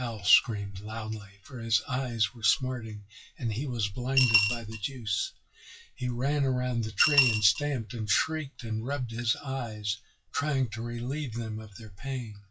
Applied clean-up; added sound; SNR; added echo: classical method WPE with log-MMSE.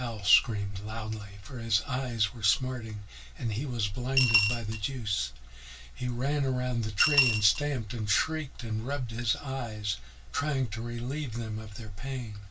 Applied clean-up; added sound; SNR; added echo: none; Coin (dropping) / Glass; -1 dB; reverberation time 0.2 s.